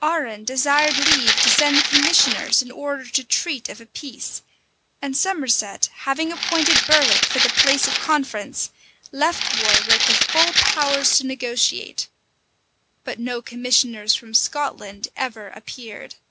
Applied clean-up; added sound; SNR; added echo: none; Rattle (instrument); -4 dB; none.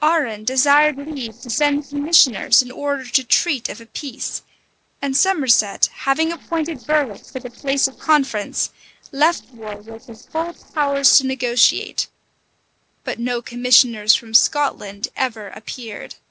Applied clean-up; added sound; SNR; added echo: neural separator model SepFormer DNS4.